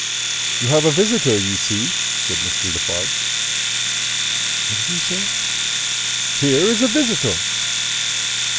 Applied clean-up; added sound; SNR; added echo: none; Domestic sounds, home sounds; -3 dB; none.